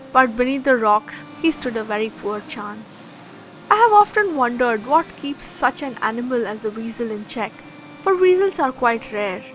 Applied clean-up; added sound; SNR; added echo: none; Bowed string instrument + Engine; 20 dB; none.